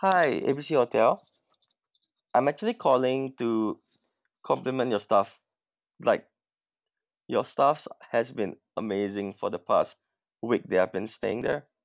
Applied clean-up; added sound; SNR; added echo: none; none; none; none.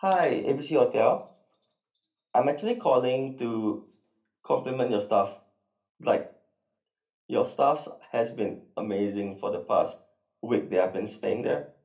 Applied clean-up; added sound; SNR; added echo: none; none; none; reverberation time 0.3 s.